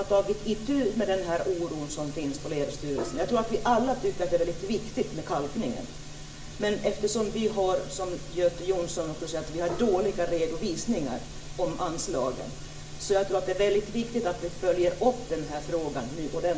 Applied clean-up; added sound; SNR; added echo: none; Gong; 10 dB; reverberation time 1.1 s.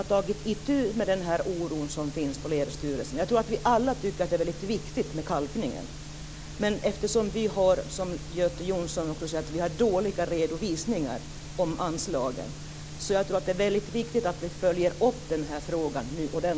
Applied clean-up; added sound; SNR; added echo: none; none; none; none.